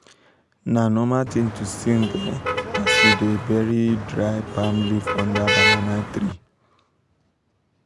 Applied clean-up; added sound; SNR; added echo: none; Motor vehicle (road); 0 dB; none.